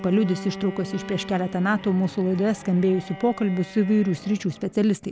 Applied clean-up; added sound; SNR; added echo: none; Bowed string instrument; 16 dB; none.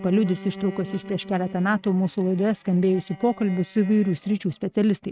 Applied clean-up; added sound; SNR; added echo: neural mask model RNNoise.